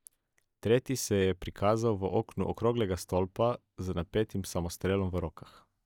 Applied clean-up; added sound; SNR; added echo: neural mask model DeepFilterNet 3.